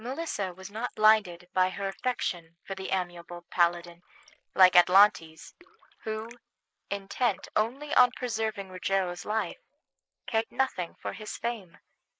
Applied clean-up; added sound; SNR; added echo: neural mask model Resemble Enhance denoiser.